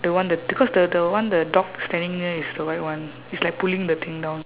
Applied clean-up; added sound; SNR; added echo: none; none; none; none.